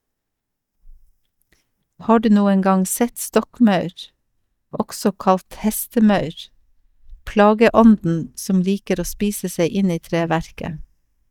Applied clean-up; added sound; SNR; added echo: neural mask model DeepFilterNet 3.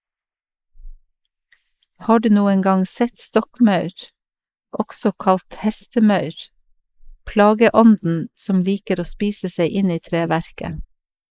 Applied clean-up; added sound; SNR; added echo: neural mask model Resemble Enhance denoiser.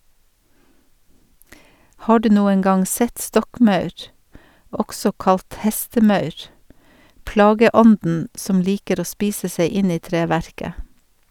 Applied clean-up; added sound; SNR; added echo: none; none; none; none.